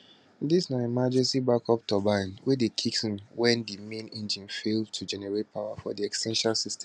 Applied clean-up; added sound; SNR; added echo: none; none; none; none.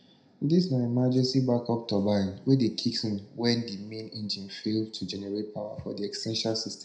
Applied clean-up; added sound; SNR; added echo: none; none; none; reverberation time 0.4 s.